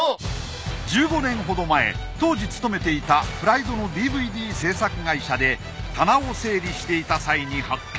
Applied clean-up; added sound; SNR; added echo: none; none; none; none.